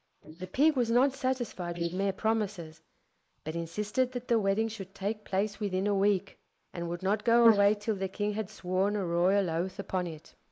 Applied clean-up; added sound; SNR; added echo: neural mask model Resemble Enhance denoiser.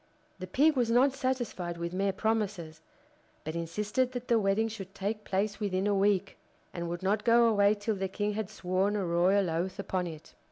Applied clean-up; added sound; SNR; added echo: none; none; none; none.